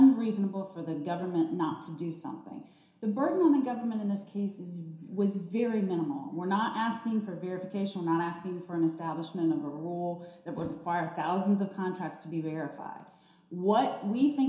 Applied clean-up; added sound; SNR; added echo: none; none; none; reverberation time 0.7 s.